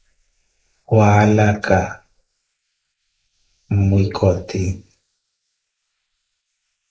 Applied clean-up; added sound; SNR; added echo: neural mask model Resemble Enhance denoiser.